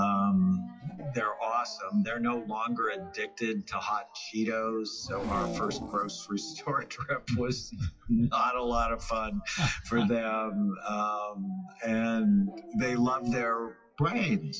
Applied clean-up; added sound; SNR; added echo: classical method WPE with log-MMSE.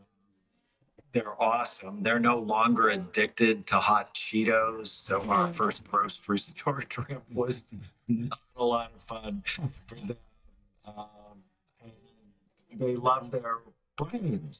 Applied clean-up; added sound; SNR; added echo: neural mask model DeepFilterNet 3.